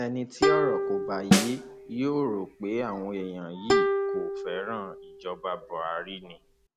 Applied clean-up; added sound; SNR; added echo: none; Plucked string instrument + Snare drum; -3 dB; none.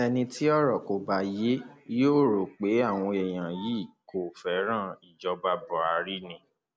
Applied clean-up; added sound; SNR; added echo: none; none; none; none.